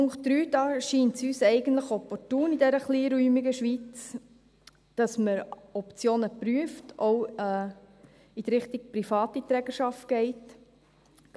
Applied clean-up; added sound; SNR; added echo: none; none; none; none.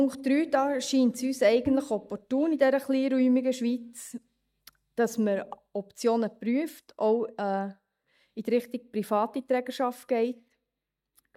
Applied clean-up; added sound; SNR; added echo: neural mask model DeepFilterNet 3.